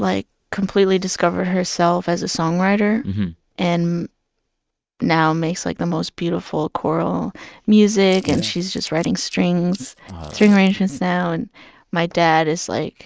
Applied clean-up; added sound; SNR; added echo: neural mask model RNNoise.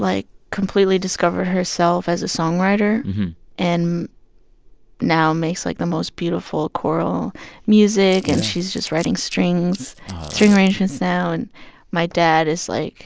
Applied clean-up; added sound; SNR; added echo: none; Crumpling, crinkling; 19 dB; none.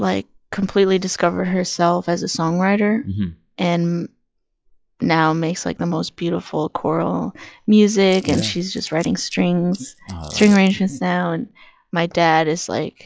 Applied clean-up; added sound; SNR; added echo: classical method log-MMSE.